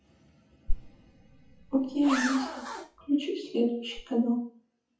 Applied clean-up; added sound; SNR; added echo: classical method WPE with log-MMSE.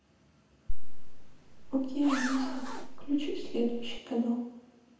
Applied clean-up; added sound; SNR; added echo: none; Zipper (clothing); -4 dB; reverberation time 0.9 s.